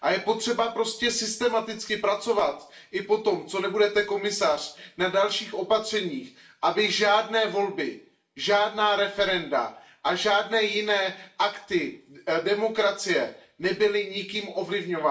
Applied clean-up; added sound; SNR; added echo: none; none; none; reverberation time 0.4 s.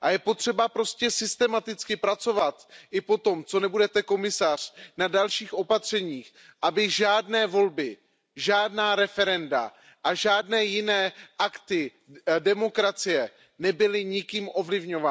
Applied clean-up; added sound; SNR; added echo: none; none; none; none.